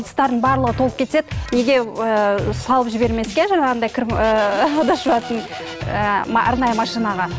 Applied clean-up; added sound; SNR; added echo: none; none; none; none.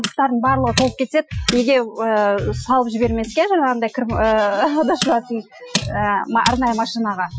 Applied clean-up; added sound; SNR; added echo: classical method Wiener filter.